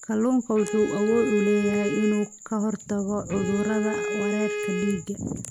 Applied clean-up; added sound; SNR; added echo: none; Bowed string instrument; 6 dB; none.